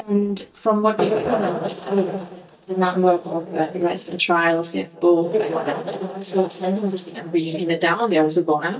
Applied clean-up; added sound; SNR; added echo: neural mask model DeepFilterNet 3.